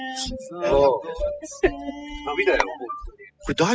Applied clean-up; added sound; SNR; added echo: classical method spectral subtraction.